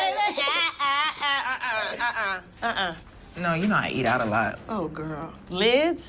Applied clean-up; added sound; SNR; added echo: none; none; none; none.